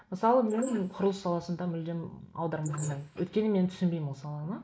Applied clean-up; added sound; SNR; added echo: neural mask model Resemble Enhance denoiser.